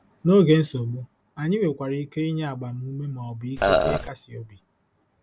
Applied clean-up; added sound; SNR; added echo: none; Burping, eructation; -4 dB; none.